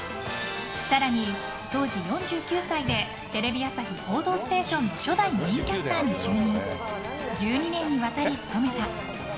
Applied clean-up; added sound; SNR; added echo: none; Siren + Telephone; 15 dB; none.